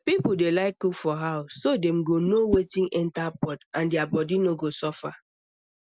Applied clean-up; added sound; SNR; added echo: none; Whoosh, swoosh, swish; 12 dB; none.